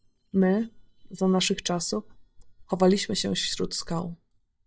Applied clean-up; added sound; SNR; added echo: neural mask model DeepFilterNet 3.